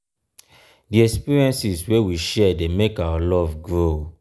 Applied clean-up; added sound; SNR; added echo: none; none; none; none.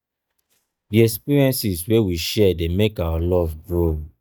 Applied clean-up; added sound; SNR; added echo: neural mask model DeepFilterNet 3.